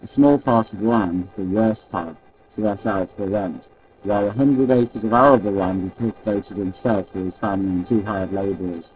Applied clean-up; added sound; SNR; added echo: neural separator model SepFormer DNS4.